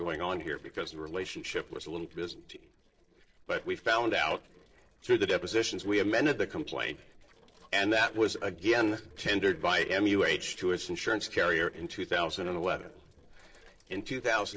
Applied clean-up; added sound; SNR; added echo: neural separator model SepFormer DNS4.